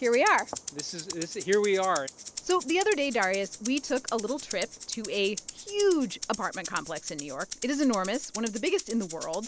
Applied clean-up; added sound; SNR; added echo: none; Rattle (instrument); 12 dB; none.